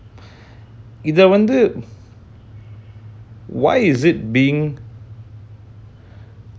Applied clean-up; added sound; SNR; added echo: none; none; none; none.